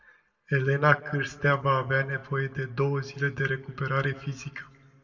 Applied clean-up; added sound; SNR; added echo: none; none; none; reverberation time 1.5 s.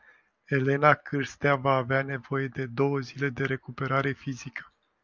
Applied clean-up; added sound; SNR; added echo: none; none; none; none.